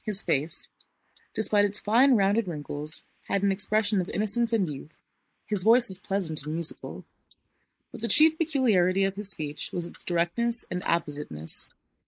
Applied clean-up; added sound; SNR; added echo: neural mask model Resemble Enhance denoiser.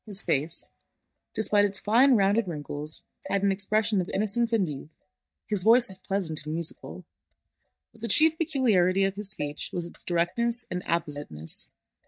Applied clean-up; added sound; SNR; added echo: neural mask model DeepFilterNet 3.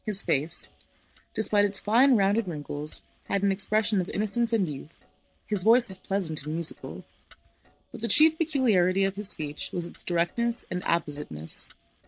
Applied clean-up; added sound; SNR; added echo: neural separator model SepFormer DNS4.